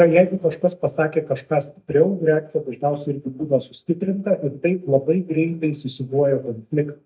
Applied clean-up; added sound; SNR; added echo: neural mask model DeepFilterNet 3.